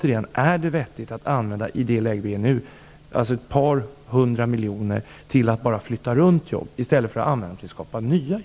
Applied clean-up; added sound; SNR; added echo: none; none; none; none.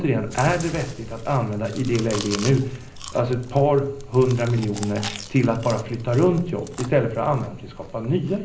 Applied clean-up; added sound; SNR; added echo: none; Chewing, mastication; 14 dB; reverberation time 0.5 s.